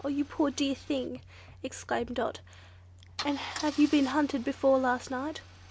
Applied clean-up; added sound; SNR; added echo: none; Idling / Engine starting / Car; 18 dB; none.